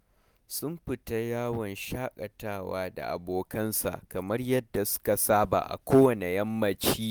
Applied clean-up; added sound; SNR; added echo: none; none; none; none.